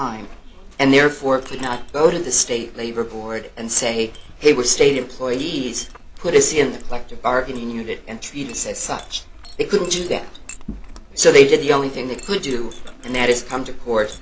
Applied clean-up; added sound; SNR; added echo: none; Chink, clink; 13 dB; none.